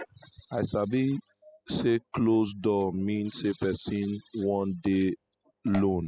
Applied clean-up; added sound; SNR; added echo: classical method spectral subtraction.